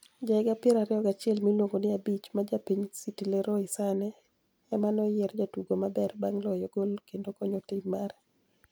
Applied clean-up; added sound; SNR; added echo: none; none; none; none.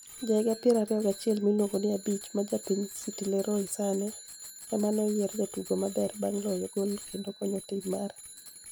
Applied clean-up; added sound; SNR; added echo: none; Bicycle bell; 16 dB; none.